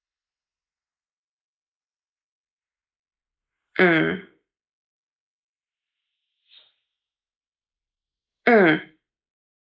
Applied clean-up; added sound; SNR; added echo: neural mask model Resemble Enhance denoiser.